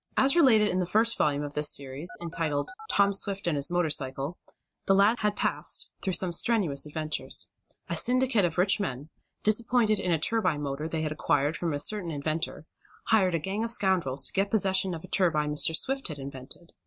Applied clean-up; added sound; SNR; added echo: neural mask model RNNoise.